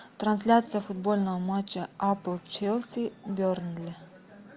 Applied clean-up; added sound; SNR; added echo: none; none; none; none.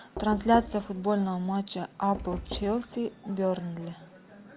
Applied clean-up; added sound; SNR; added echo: none; Knock; 14 dB; none.